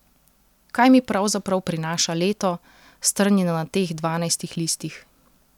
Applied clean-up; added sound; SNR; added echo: none; none; none; none.